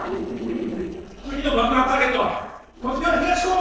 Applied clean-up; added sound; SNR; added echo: neural separator model SepFormer DNS4.